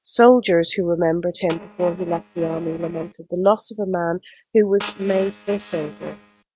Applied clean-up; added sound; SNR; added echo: neural mask model RNNoise.